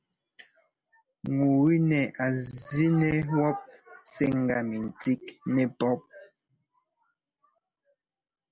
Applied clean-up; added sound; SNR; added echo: none; none; none; none.